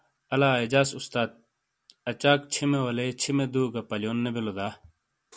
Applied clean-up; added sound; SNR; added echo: none; none; none; none.